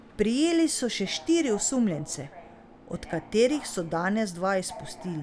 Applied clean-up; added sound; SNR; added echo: none; Subway, metro, underground; 19 dB; none.